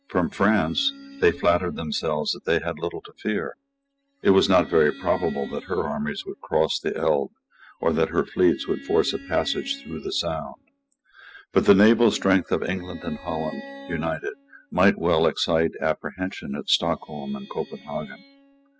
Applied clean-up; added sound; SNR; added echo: classical method spectral subtraction.